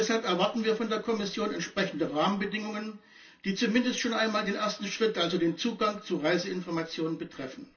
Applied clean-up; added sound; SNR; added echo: none; none; none; reverberation time 0.2 s.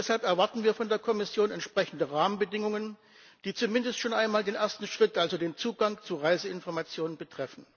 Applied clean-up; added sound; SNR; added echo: none; none; none; none.